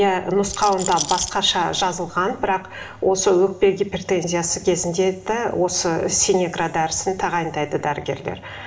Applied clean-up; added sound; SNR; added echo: none; Rattle; 9 dB; reverberation time 2.0 s.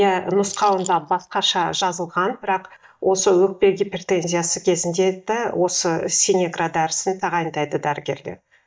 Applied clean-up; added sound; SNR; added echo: neural mask model DeepFilterNet 3.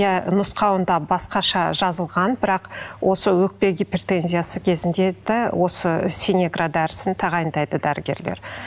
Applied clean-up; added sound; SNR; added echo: none; none; none; none.